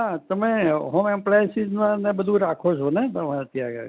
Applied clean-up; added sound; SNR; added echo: none; none; none; none.